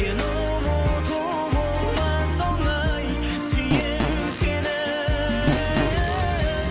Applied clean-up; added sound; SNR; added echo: none; Fart; 6 dB; none.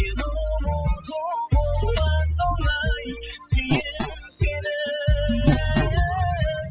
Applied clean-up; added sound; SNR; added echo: classical method spectral subtraction.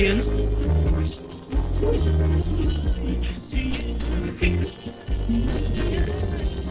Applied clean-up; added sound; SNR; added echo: neural separator model SepFormer DNS4.